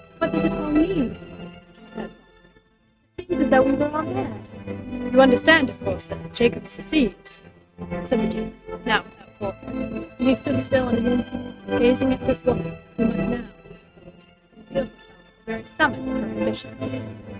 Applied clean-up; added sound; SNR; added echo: neural mask model RNNoise.